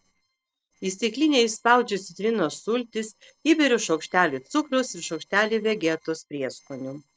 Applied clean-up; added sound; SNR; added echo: neural separator model SepFormer DNS4.